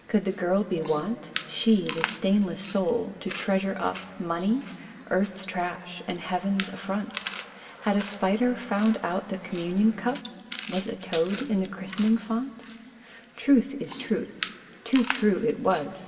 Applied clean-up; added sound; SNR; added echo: none; Chewing, mastication; 11 dB; reverberation time 1.7 s.